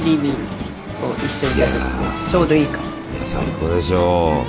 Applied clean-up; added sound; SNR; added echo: none; Harmonica; 19 dB; none.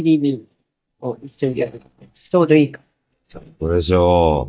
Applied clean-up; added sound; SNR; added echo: neural mask model DeepFilterNet 3.